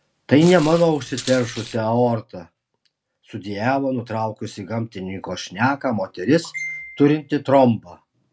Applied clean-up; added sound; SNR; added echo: none; Walk, footsteps; 14 dB; none.